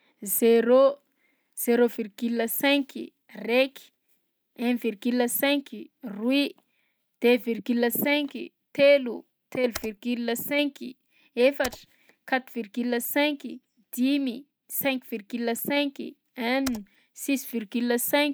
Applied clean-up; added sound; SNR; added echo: none; Computer keyboard; 19 dB; none.